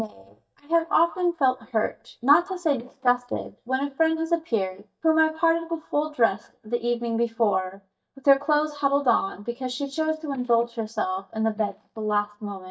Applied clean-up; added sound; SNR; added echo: neural mask model DeepFilterNet 3.